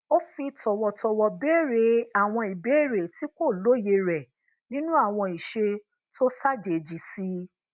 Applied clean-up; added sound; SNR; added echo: none; none; none; none.